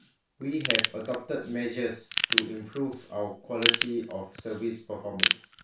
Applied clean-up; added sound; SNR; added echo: none; Ratchet, pawl / Tools; -2 dB; reverberation time 0.3 s.